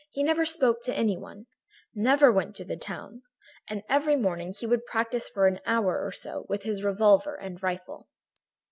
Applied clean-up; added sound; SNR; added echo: none; none; none; none.